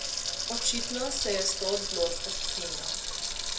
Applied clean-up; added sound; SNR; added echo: none; Sink (filling or washing) / Water tap, faucet; -1 dB; reverberation time 0.2 s.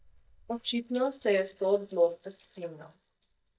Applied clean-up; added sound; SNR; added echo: neural mask model DeepFilterNet 3.